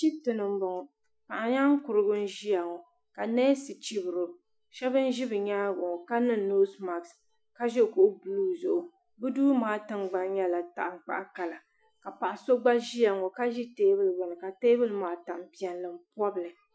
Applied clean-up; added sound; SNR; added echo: classical method Wiener filter.